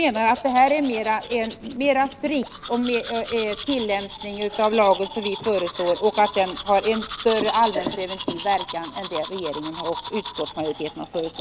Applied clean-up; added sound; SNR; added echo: none; Domestic sounds, home sounds; 10 dB; none.